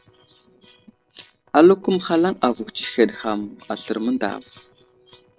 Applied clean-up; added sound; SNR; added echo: neural separator model SepFormer DNS4.